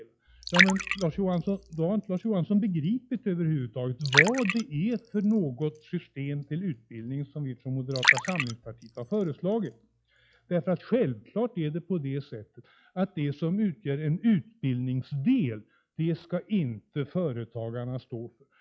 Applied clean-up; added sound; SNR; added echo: classical method log-MMSE.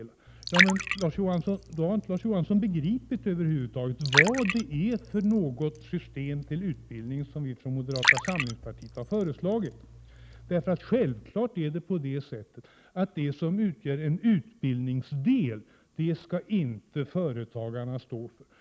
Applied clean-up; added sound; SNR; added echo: none; Liquid; 3 dB; none.